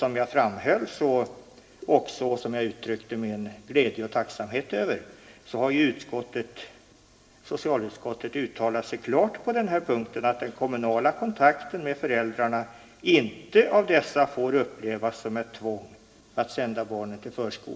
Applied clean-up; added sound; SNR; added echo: none; none; none; reverberation time 1.0 s.